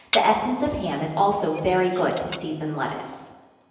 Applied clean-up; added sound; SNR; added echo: none; Glass; 8 dB; reverberation time 1.0 s.